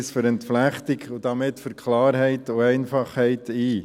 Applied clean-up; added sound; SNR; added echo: none; none; none; none.